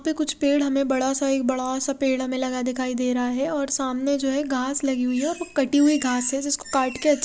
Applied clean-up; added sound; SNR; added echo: none; none; none; none.